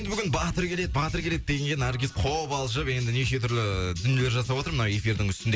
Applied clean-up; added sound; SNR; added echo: none; none; none; none.